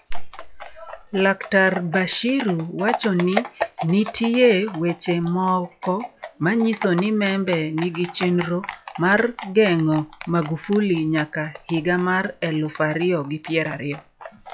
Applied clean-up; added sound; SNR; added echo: classical method log-MMSE.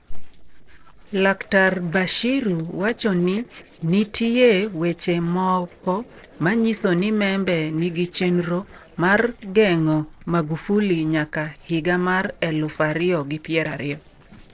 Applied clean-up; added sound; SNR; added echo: neural separator model SepFormer DNS4.